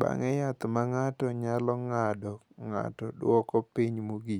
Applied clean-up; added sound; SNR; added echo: none; none; none; none.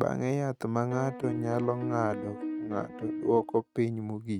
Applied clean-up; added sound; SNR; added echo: neural mask model RNNoise.